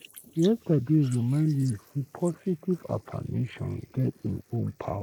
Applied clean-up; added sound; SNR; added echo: neural mask model Resemble Enhance denoiser.